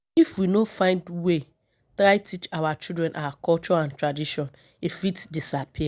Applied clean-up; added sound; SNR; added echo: none; none; none; none.